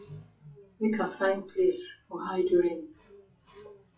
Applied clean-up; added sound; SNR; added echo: classical method WPE with log-MMSE.